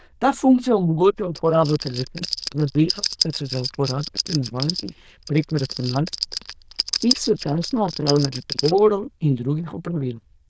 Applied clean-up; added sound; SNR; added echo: neural diffusion model UNIVERSE++.